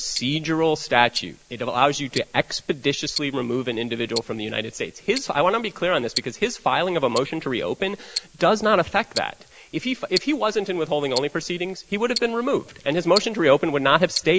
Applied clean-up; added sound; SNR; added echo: neural mask model Resemble Enhance denoiser.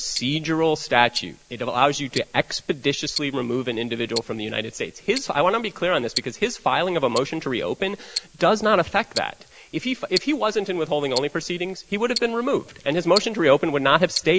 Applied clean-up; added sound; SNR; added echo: none; Tick-tock; 14 dB; none.